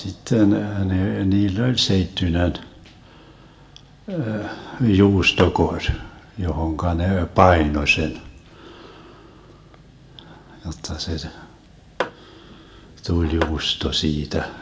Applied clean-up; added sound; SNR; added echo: none; Tap / Hammer; 11 dB; reverberation time 0.6 s.